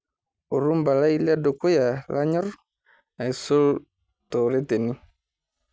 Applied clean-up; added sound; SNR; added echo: none; none; none; none.